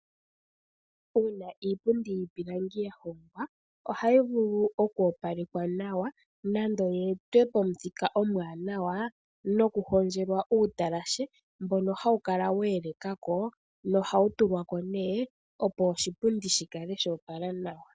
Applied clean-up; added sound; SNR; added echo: none; none; none; none.